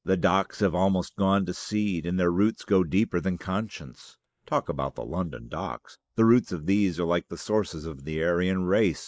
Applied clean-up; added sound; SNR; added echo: neural mask model Resemble Enhance denoiser.